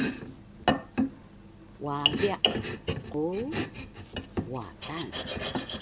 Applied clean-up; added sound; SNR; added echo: none; Domestic sounds, home sounds; -5 dB; none.